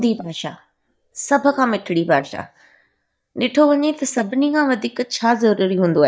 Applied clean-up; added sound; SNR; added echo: neural mask model DeepFilterNet 3.